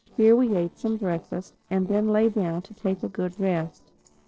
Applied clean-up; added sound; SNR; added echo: neural separator model SepFormer DNS4.